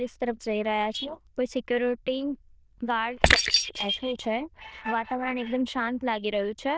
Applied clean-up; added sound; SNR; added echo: neural diffusion model UNIVERSE++.